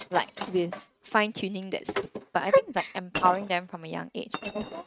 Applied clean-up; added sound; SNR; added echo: neural mask model RNNoise.